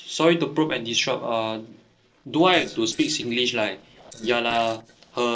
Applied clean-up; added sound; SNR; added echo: neural separator model SepFormer DNS4.